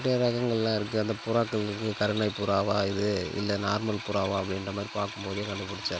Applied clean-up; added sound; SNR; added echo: none; Drill; 12 dB; none.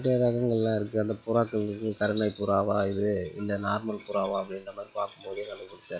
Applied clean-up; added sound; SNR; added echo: classical method log-MMSE.